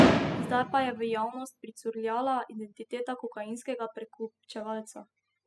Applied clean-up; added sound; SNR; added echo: classical method spectral subtraction.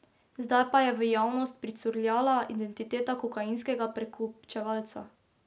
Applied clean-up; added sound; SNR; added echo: none; none; none; none.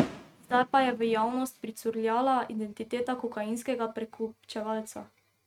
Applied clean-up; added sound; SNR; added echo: neural mask model RNNoise.